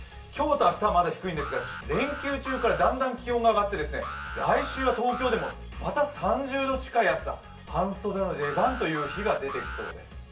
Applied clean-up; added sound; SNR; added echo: none; Alarm; 10 dB; reverberation time 0.3 s.